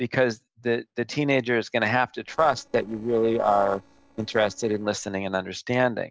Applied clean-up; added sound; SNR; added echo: neural separator model SepFormer DNS4.